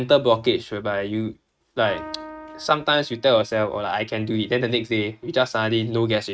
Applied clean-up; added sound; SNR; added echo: neural mask model RNNoise.